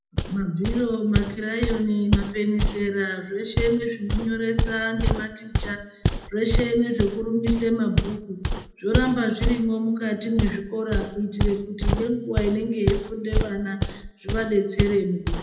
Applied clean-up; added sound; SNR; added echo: none; Walk, footsteps; 2 dB; reverberation time 0.8 s.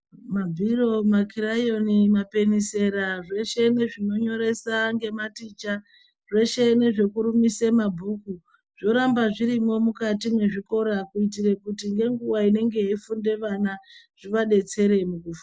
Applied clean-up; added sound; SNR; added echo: none; none; none; none.